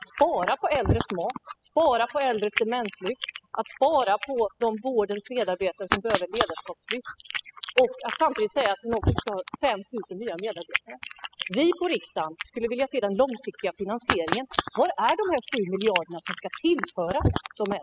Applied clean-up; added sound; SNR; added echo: classical method spectral subtraction.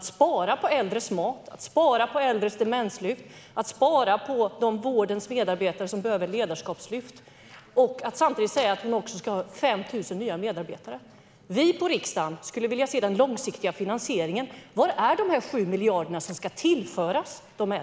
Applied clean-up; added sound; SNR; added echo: none; none; none; none.